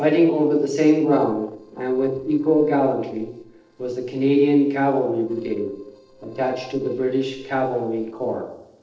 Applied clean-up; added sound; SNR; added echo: neural separator model SepFormer DNS4.